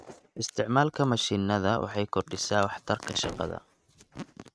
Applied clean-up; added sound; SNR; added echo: neural mask model RNNoise.